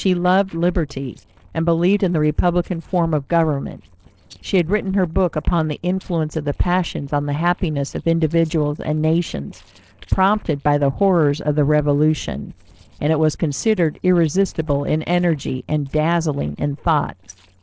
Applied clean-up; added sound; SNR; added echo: neural separator model SepFormer DNS4.